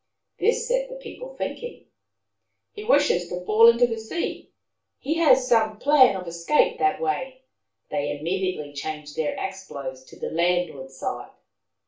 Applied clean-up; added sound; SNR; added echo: none; none; none; reverberation time 0.3 s.